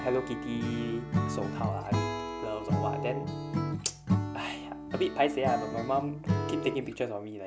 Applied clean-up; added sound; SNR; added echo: none; Acoustic guitar / Strum; 0 dB; none.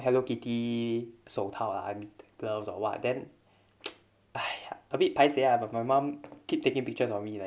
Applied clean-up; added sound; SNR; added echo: none; none; none; none.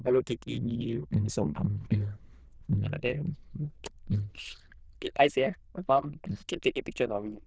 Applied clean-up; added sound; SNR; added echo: neural diffusion model UNIVERSE++.